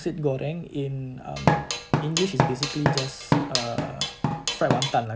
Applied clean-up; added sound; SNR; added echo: none; Drum kit; -3 dB; none.